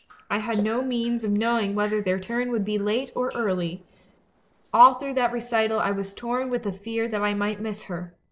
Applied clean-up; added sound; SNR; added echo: neural separator model SepFormer DNS4.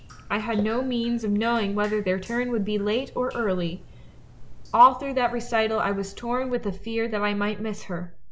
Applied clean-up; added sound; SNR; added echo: none; Drip; 13 dB; none.